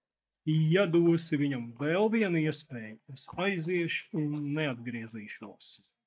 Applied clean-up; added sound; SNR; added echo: neural mask model DeepFilterNet 3.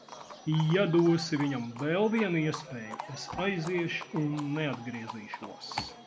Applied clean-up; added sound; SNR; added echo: none; Livestock, farm animals, working animals; 14 dB; none.